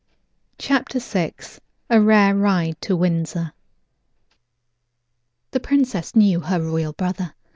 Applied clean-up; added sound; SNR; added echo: none; none; none; none.